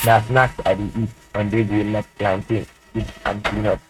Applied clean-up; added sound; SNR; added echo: neural mask model RNNoise.